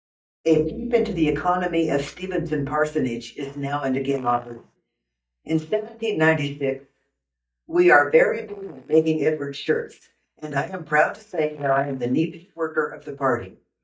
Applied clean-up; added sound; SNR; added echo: neural mask model DeepFilterNet 3.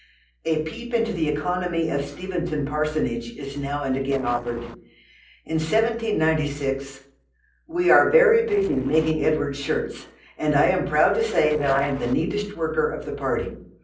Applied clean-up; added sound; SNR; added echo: neural separator model SepFormer DNS4.